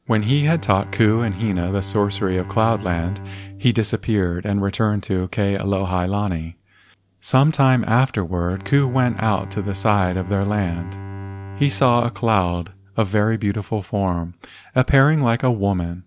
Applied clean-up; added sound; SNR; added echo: none; Bowed string instrument; 16 dB; none.